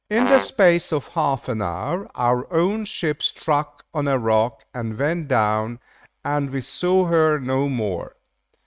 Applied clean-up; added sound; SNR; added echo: neural mask model RNNoise.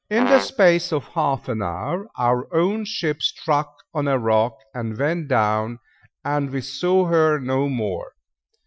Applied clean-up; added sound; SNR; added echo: classical method Wiener filter.